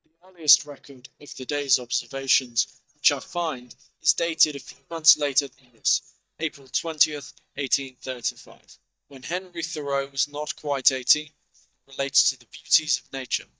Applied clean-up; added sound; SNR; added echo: neural mask model DeepFilterNet 3.